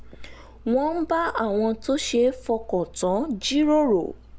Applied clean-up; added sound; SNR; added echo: none; Engine; 18 dB; none.